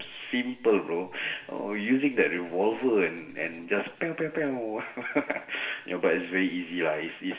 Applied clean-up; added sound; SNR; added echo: none; none; none; reverberation time 0.6 s.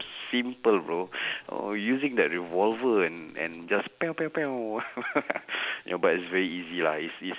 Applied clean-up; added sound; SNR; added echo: none; none; none; none.